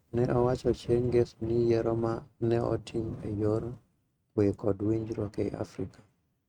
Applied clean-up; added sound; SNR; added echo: neural mask model RNNoise.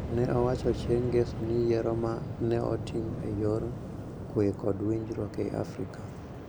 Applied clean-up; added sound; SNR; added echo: none; Waves, surf; 7 dB; none.